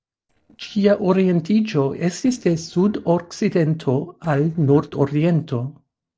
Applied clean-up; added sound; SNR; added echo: neural separator model SepFormer DNS4.